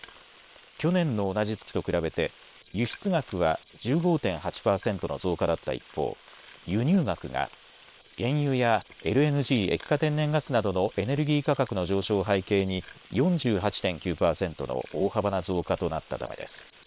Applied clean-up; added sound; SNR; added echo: neural separator model SepFormer WHAM!.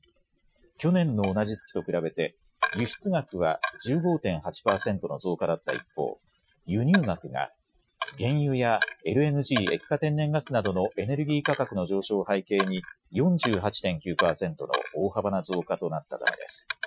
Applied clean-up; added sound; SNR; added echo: classical method Wiener filter.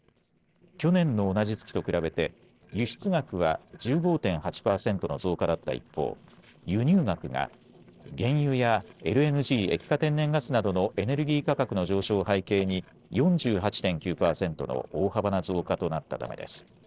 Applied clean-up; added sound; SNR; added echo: neural separator model SepFormer DNS4.